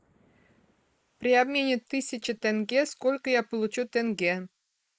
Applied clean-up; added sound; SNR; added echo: neural mask model Resemble Enhance denoiser.